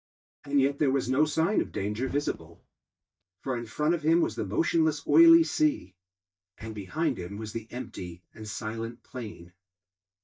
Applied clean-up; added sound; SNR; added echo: neural mask model DeepFilterNet 3.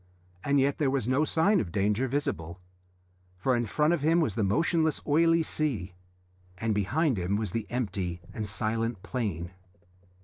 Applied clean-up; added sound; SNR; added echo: none; none; none; none.